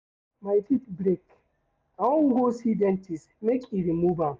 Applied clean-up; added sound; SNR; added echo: none; none; none; none.